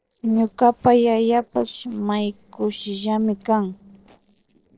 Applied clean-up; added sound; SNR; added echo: neural separator model SepFormer DNS4.